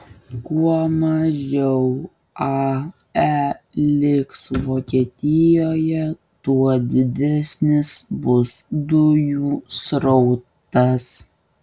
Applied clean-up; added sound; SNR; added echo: none; none; none; none.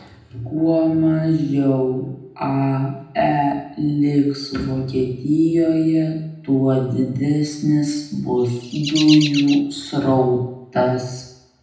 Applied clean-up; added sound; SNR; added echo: none; Chirp, tweet; 11 dB; reverberation time 0.8 s.